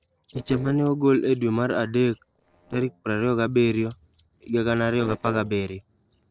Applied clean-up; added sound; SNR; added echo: neural separator model SepFormer DNS4.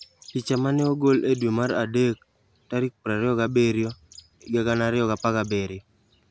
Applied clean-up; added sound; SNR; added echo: none; none; none; none.